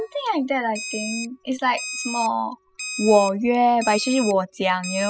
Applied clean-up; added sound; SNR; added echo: classical method spectral subtraction.